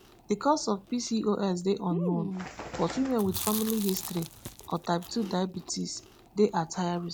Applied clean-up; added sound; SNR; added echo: none; Bird + Chewing, mastication; 11 dB; none.